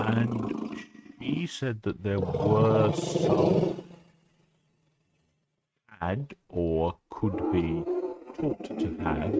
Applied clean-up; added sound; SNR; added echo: neural mask model RNNoise.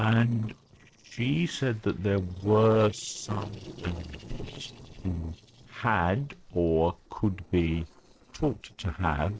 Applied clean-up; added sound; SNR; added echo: neural separator model SepFormer DNS4.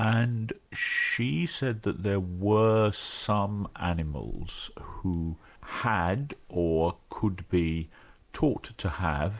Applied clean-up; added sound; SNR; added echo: none; none; none; none.